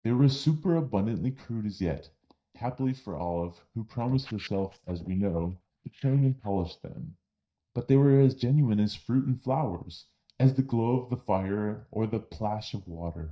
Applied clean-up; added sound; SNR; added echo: neural mask model DeepFilterNet 3.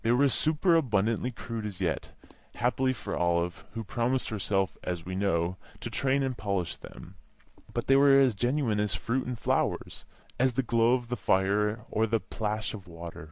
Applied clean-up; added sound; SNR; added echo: none; none; none; none.